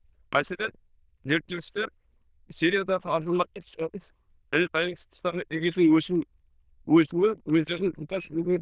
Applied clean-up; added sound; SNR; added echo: neural diffusion model UNIVERSE++.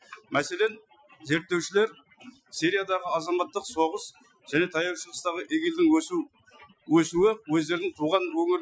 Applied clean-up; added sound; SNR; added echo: classical method Wiener filter.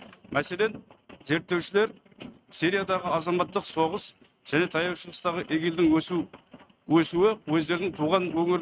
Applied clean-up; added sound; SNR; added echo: neural mask model RNNoise.